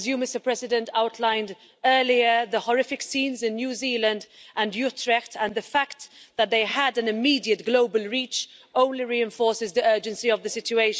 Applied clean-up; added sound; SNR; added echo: none; none; none; none.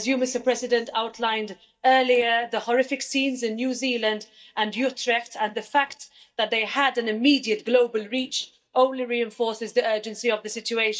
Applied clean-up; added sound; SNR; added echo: neural mask model DeepFilterNet 3.